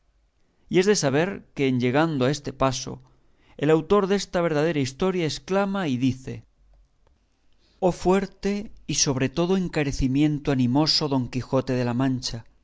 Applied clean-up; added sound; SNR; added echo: none; none; none; none.